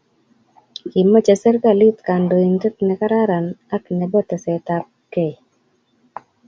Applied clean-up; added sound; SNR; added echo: none; none; none; none.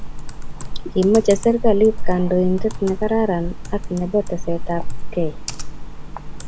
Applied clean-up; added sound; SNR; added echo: none; Computer keyboard; 1 dB; none.